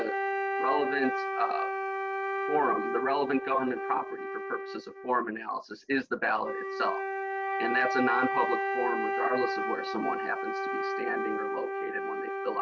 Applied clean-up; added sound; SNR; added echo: neural mask model RNNoise.